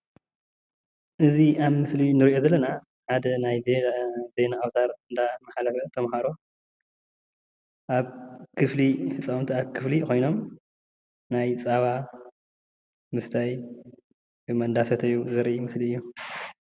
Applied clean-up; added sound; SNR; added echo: none; none; none; none.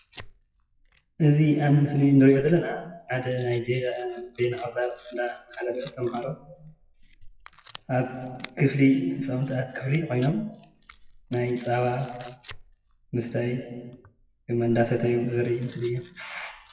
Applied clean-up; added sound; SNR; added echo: classical method WPE with log-MMSE.